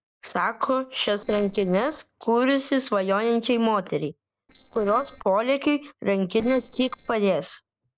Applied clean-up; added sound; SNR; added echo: neural separator model SepFormer DNS4.